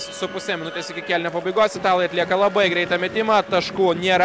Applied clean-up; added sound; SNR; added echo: none; Wind instrument, woodwind instrument; 19 dB; none.